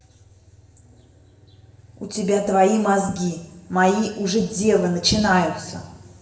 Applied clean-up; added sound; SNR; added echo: none; none; none; reverberation time 1.1 s.